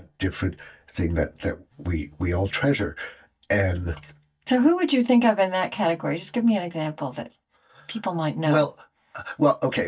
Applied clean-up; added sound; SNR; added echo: neural mask model DeepFilterNet 3.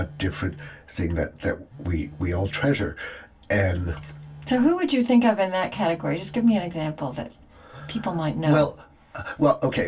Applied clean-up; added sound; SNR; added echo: none; Telephone; 20 dB; reverberation time 0.2 s.